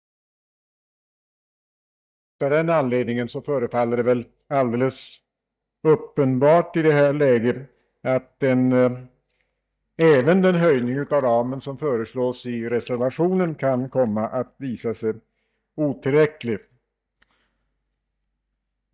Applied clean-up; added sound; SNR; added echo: neural mask model DeepFilterNet 3.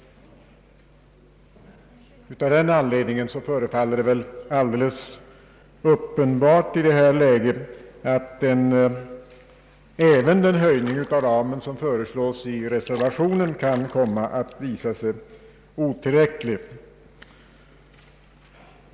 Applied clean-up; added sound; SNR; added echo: none; Splash, splatter; 19 dB; none.